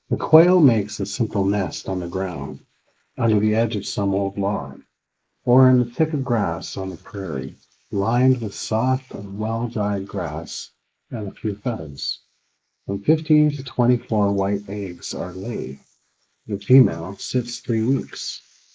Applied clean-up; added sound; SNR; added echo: neural mask model Resemble Enhance denoiser.